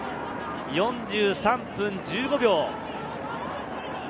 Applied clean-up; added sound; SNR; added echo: none; none; none; none.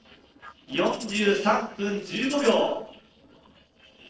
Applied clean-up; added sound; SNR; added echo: neural separator model SepFormer DNS4.